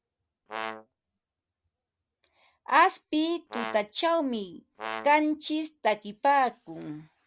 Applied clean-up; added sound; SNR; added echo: none; Brass instrument; 10 dB; none.